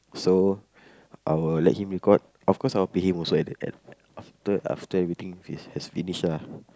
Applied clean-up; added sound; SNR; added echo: none; none; none; none.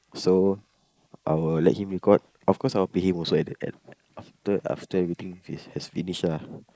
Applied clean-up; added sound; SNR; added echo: neural mask model Resemble Enhance denoiser.